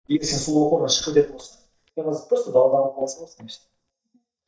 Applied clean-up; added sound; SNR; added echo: neural mask model DeepFilterNet 3.